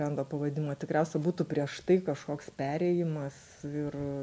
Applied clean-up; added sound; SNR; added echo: none; none; none; none.